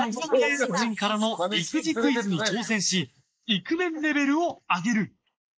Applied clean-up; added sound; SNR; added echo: neural mask model Resemble Enhance denoiser.